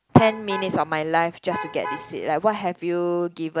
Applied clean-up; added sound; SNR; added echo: none; Alarm / Truck; 11 dB; none.